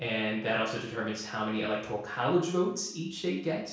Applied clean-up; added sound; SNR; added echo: none; none; none; reverberation time 0.6 s.